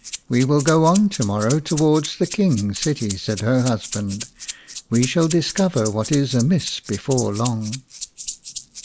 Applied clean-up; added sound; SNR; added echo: neural mask model Resemble Enhance denoiser.